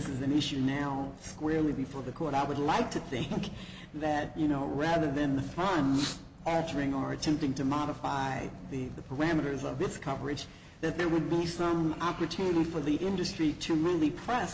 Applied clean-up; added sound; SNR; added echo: none; none; none; none.